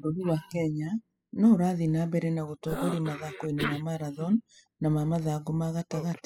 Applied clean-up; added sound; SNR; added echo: classical method spectral subtraction.